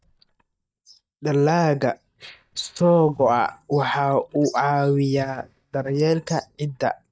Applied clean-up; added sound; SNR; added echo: neural mask model DeepFilterNet 3.